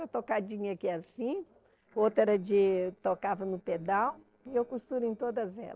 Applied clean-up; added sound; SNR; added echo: neural separator model SepFormer DNS4.